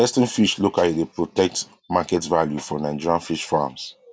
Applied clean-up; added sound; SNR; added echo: none; none; none; none.